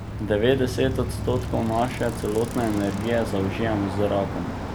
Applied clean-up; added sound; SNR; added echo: none; Bicycle; 5 dB; none.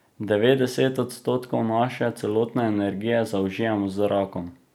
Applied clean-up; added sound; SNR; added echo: none; none; none; none.